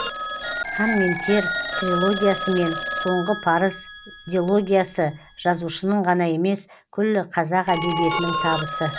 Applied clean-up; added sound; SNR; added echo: none; Telephone; 6 dB; none.